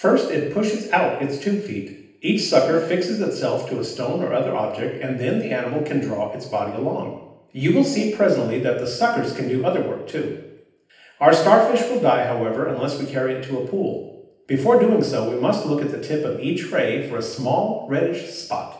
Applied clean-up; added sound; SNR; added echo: none; Brass instrument; 19 dB; reverberation time 0.8 s.